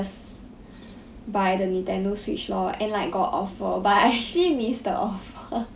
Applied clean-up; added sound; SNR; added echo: none; none; none; none.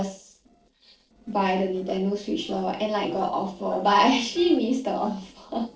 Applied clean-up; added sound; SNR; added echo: neural separator model SepFormer DNS4.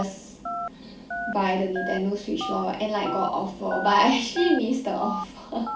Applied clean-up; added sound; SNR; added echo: none; Telephone; 9 dB; reverberation time 0.4 s.